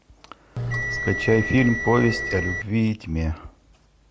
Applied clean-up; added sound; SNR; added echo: none; Bell; 4 dB; none.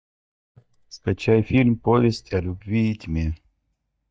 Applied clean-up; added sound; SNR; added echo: neural mask model DeepFilterNet 3.